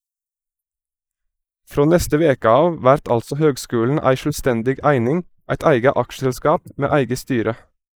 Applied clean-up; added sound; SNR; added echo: neural mask model Resemble Enhance denoiser.